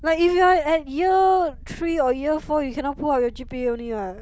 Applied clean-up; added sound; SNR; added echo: none; Purr; 20 dB; none.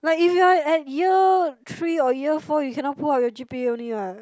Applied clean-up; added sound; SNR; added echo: none; none; none; none.